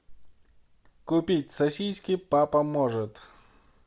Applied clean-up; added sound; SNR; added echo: none; none; none; none.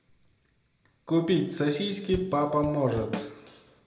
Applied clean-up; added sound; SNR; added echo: none; Drum kit; 12 dB; reverberation time 0.8 s.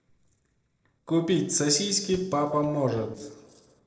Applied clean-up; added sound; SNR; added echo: neural separator model SepFormer DNS4.